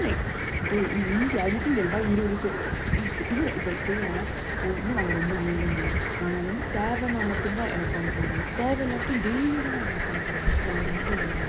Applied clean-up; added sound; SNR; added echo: none; Cricket; -2 dB; none.